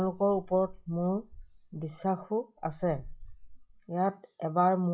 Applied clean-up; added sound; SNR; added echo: classical method log-MMSE.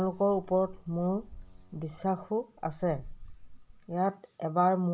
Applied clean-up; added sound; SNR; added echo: none; Boat, Water vehicle; 16 dB; none.